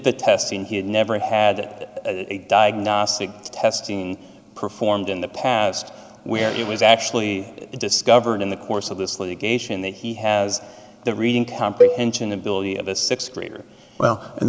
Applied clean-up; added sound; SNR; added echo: none; Cowbell; 0 dB; none.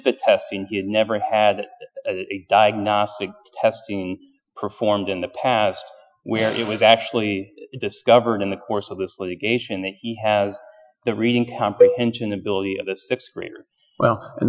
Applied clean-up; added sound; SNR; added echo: classical method Wiener filter.